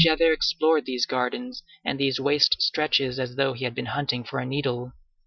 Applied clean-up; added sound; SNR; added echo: classical method Wiener filter.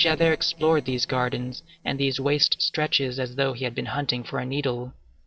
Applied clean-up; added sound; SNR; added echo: neural separator model SepFormer DNS4.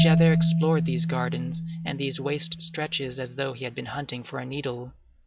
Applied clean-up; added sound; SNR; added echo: none; Marimba, xylophone; -2 dB; none.